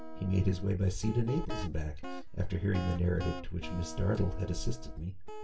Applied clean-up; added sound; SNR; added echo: none; Guitar; 13 dB; reverberation time 0.2 s.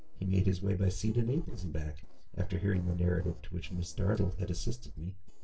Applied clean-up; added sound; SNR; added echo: neural separator model SepFormer DNS4.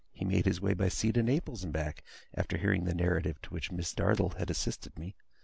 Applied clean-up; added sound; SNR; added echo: none; none; none; none.